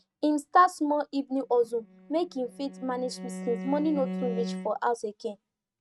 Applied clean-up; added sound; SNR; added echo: neural mask model RNNoise.